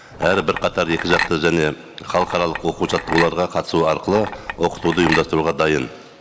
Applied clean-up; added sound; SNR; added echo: none; Chink, clink; 8 dB; none.